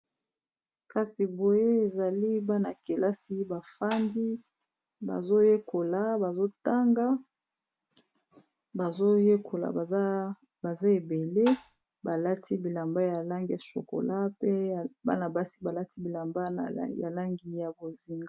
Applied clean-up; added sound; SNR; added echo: none; Tap; 10 dB; none.